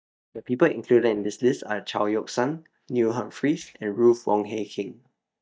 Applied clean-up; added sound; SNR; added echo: neural mask model DeepFilterNet 3.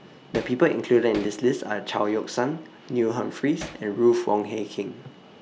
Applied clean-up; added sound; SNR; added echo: none; Hammer; 16 dB; none.